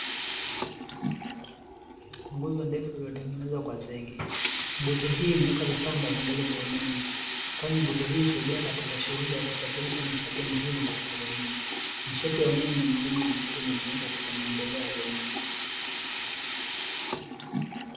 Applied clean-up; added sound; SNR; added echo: none; Sink (filling or washing); 2 dB; reverberation time 0.9 s.